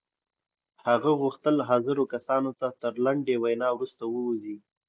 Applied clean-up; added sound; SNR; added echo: none; none; none; none.